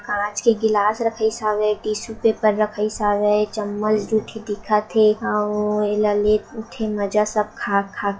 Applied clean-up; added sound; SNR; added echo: classical method WPE with log-MMSE.